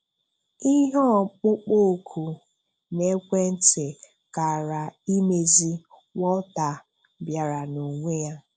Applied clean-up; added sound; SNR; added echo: none; none; none; none.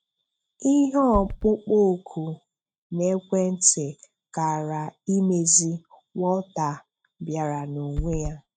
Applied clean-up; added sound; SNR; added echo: neural mask model RNNoise.